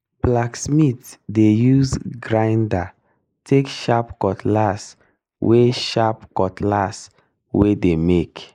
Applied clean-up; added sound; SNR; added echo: neural mask model Resemble Enhance denoiser.